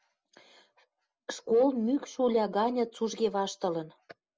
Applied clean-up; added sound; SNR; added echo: none; none; none; none.